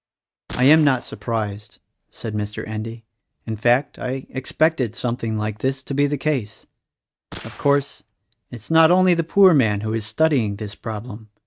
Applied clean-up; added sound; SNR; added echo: neural mask model RNNoise.